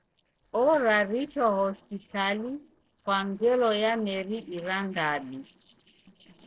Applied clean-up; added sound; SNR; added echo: neural separator model SepFormer DNS4.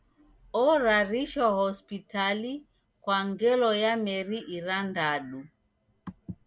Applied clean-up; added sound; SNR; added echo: none; none; none; none.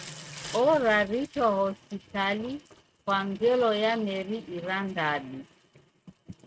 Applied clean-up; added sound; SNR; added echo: neural mask model RNNoise.